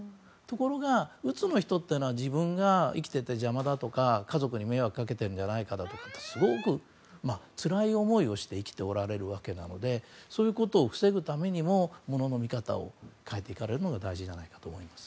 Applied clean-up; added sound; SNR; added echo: none; Alarm; 17 dB; none.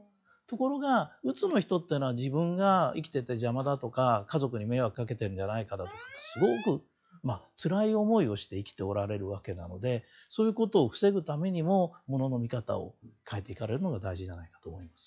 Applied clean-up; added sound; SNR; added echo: classical method log-MMSE.